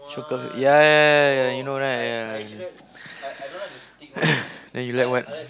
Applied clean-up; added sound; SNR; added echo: none; none; none; none.